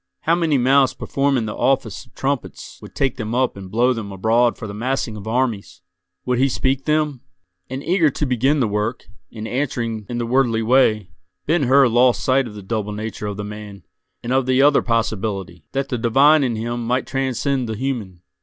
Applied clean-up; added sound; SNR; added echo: none; none; none; none.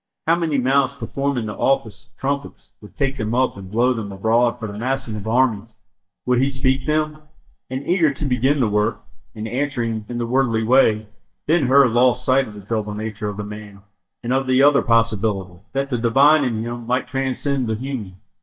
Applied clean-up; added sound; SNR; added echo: neural mask model DeepFilterNet 3.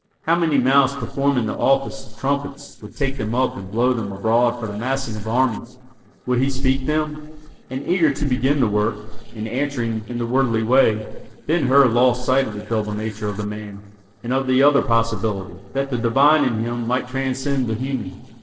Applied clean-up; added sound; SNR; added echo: neural separator model SepFormer DNS4.